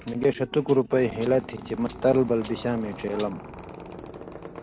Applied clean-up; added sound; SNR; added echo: none; Squeak; 15 dB; none.